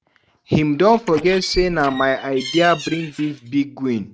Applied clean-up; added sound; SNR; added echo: neural mask model RNNoise.